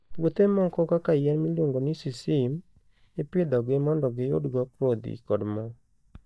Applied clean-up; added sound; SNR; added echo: neural mask model DeepFilterNet 3.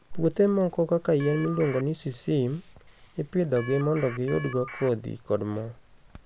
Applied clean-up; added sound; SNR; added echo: none; Telephone; 13 dB; none.